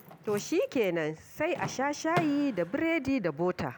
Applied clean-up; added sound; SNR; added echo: none; Door / Car; 13 dB; none.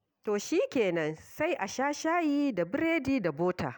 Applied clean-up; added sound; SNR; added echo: none; none; none; none.